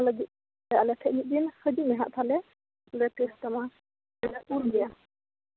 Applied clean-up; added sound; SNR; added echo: none; none; none; none.